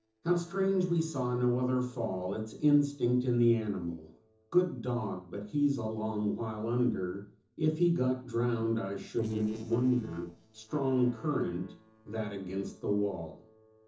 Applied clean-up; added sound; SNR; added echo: neural separator model SepFormer DNS4.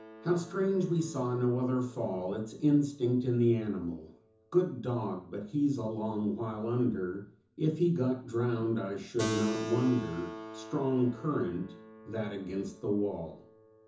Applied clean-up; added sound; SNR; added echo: none; Keyboard (musical); 13 dB; reverberation time 0.6 s.